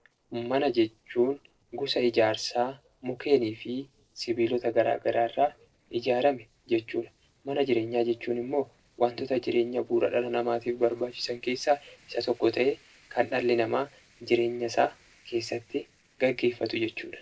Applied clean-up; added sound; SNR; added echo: neural separator model SepFormer DNS4.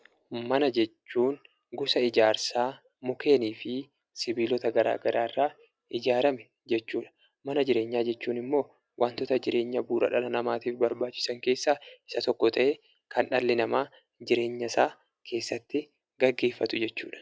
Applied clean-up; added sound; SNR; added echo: none; none; none; none.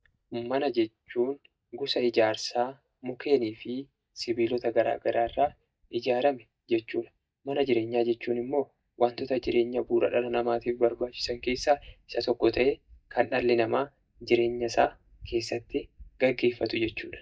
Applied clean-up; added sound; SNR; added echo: neural mask model DeepFilterNet 3.